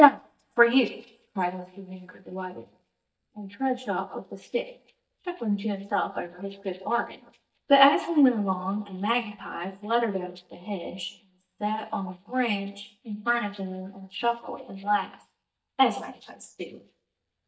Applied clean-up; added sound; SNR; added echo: neural mask model DeepFilterNet 3.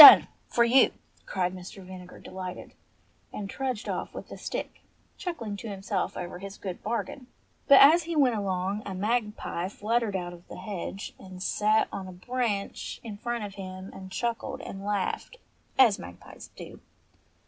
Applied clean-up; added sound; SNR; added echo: none; none; none; none.